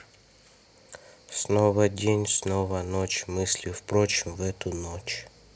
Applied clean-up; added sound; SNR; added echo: none; none; none; none.